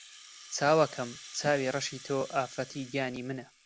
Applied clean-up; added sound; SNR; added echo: none; Rattle (instrument); 17 dB; none.